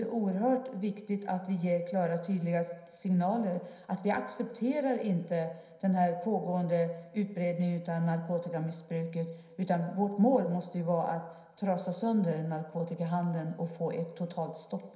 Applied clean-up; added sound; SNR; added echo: none; none; none; reverberation time 0.9 s.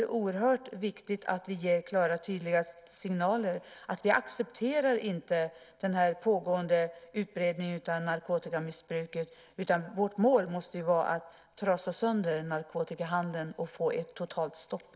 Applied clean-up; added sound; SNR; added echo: none; none; none; none.